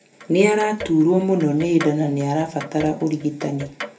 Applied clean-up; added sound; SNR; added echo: none; Clock; 16 dB; reverberation time 0.3 s.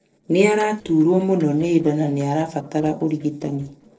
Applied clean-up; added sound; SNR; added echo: neural separator model SepFormer DNS4.